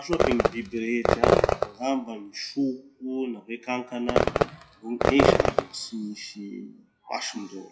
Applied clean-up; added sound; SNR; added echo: classical method WPE with log-MMSE.